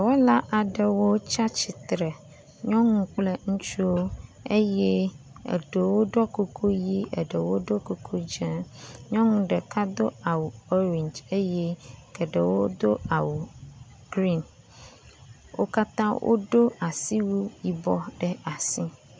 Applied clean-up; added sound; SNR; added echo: none; none; none; none.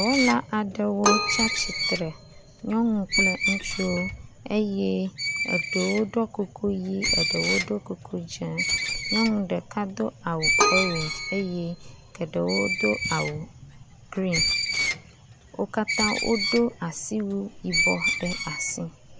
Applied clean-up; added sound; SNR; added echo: none; Keyboard (musical) + Screech; 1 dB; none.